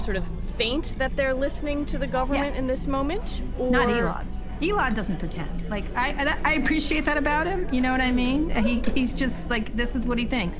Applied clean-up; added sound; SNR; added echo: none; Chatter; 2 dB; none.